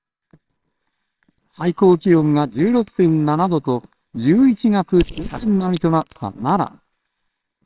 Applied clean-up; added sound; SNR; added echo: neural separator model SepFormer WHAMR!.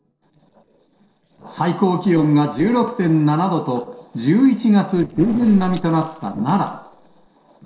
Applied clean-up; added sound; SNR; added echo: neural separator model SepFormer DNS4.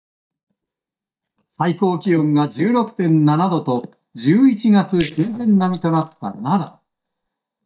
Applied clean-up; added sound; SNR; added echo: neural mask model DeepFilterNet 3.